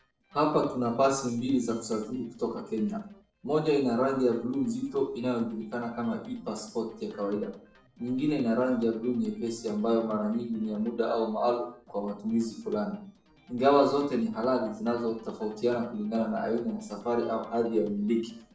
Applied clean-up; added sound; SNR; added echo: neural separator model SepFormer DNS4.